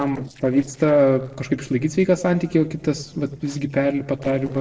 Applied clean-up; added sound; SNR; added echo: neural separator model SepFormer DNS4.